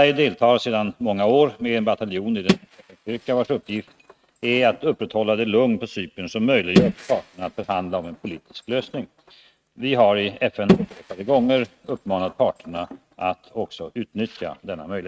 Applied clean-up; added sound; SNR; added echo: neural mask model RNNoise.